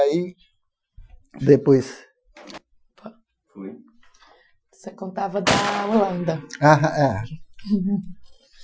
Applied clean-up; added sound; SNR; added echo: classical method Wiener filter.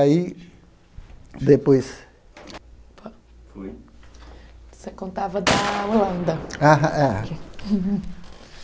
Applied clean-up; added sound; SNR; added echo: none; Gunshot, gunfire; 7 dB; none.